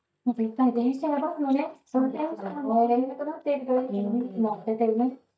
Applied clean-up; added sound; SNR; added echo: neural mask model DeepFilterNet 3.